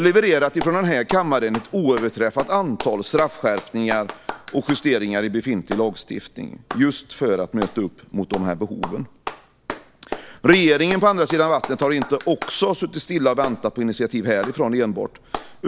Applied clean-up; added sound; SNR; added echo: none; Clapping; 14 dB; none.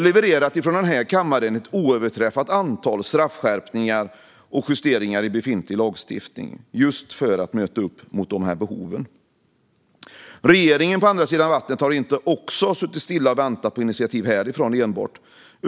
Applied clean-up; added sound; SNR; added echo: none; none; none; none.